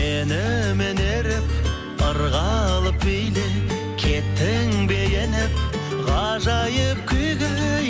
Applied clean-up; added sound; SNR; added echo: none; none; none; none.